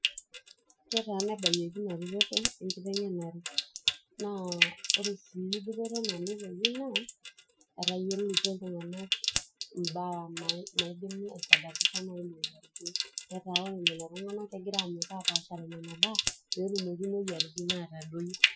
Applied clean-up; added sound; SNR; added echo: classical method Wiener filter.